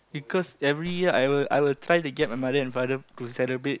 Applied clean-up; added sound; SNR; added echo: none; Gunshot, gunfire; 18 dB; none.